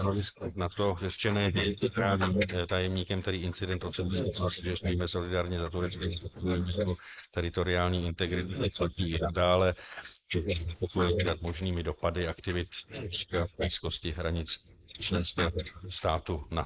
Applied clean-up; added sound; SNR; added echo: neural mask model Resemble Enhance denoiser.